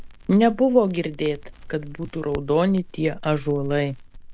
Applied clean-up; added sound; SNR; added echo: none; Crackle; 15 dB; none.